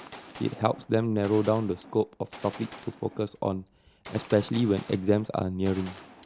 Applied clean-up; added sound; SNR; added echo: none; Gunshot, gunfire; 19 dB; none.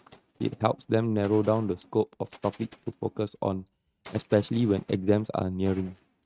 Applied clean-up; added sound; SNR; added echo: neural mask model RNNoise.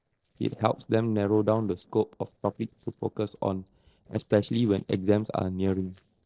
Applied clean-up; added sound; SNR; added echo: neural separator model SepFormer DNS4.